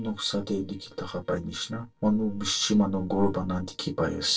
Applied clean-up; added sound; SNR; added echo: neural separator model SepFormer DNS4.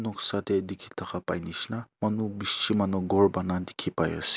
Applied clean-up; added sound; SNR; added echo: none; none; none; none.